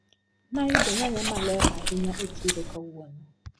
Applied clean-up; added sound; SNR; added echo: none; Chewing, mastication; -4 dB; none.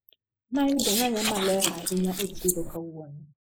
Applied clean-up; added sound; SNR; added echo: neural mask model Resemble Enhance denoiser.